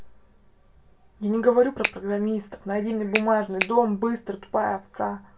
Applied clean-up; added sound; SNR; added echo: none; Finger snapping; 4 dB; reverberation time 0.2 s.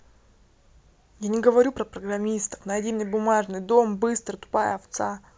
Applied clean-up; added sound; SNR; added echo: none; none; none; none.